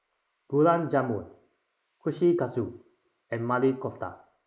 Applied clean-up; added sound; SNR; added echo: neural mask model Resemble Enhance denoiser.